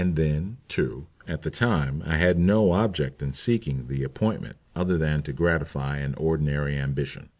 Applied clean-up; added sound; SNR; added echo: none; none; none; none.